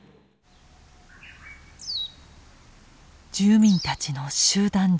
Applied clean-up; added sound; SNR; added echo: none; none; none; none.